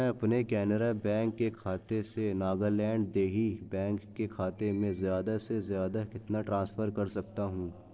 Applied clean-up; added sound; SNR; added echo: neural separator model SepFormer DNS4.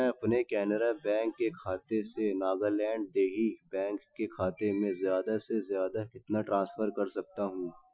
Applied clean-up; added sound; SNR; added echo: classical method Wiener filter.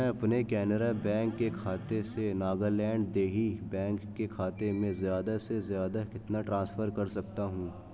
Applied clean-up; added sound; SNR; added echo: none; Alarm; 12 dB; none.